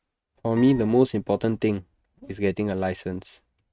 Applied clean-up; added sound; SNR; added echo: neural mask model RNNoise.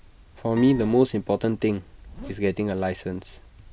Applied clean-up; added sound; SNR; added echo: none; Zipper (clothing) + Acoustic guitar; 19 dB; none.